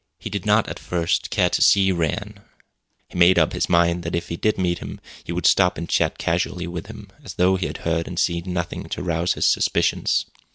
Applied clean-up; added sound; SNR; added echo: none; none; none; none.